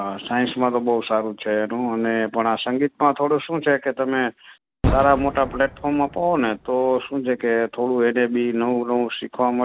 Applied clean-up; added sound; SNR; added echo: none; Boom; 9 dB; none.